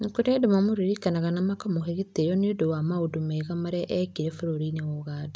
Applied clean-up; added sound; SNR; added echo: none; none; none; none.